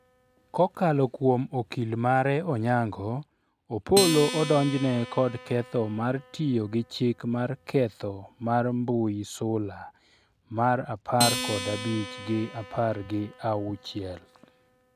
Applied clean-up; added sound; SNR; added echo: none; Acoustic guitar; 11 dB; none.